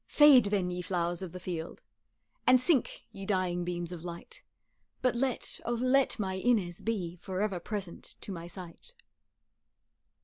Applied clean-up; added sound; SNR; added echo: none; none; none; none.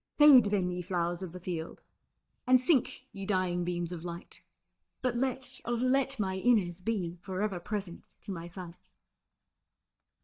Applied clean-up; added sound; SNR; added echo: neural mask model DeepFilterNet 3.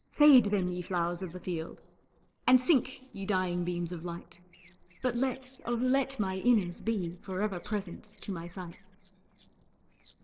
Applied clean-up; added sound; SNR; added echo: neural separator model SepFormer DNS4.